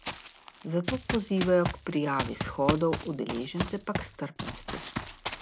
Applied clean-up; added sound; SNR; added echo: none; Run; 3 dB; none.